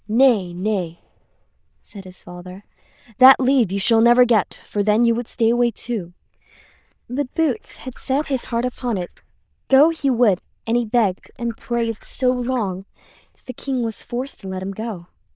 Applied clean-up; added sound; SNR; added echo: neural diffusion model UNIVERSE++.